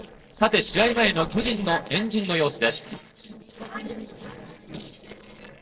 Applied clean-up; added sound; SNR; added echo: neural separator model SepFormer DNS4.